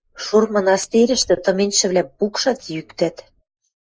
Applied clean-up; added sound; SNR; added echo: neural mask model Resemble Enhance denoiser.